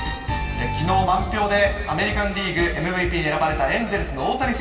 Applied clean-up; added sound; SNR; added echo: none; none; none; reverberation time 2.4 s.